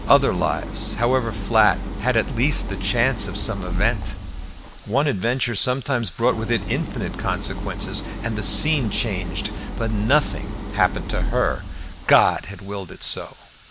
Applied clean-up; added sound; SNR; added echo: none; Idling; 5 dB; none.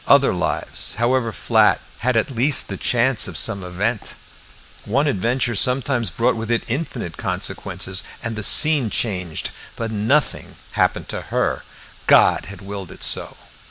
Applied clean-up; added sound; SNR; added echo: none; none; none; none.